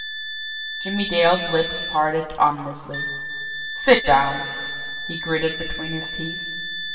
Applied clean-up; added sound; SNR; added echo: none; Wind instrument, woodwind instrument; 7 dB; reverberation time 1.9 s.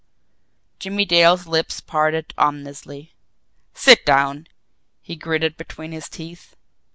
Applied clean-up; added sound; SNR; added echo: none; none; none; none.